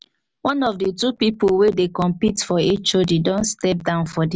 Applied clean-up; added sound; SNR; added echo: none; none; none; none.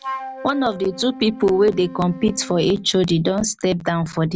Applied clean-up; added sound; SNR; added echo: none; Wind instrument, woodwind instrument; 15 dB; none.